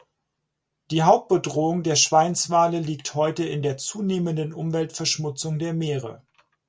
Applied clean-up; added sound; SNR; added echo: none; none; none; none.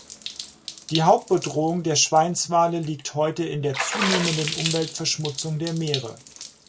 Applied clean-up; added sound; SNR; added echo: none; Water / Splash, splatter; 9 dB; none.